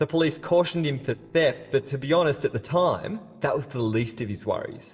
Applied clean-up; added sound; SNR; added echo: neural separator model SepFormer DNS4.